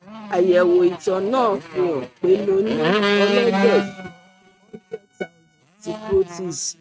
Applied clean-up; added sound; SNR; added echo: neural mask model RNNoise.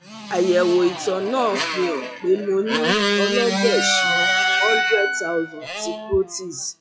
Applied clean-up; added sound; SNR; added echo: classical method log-MMSE.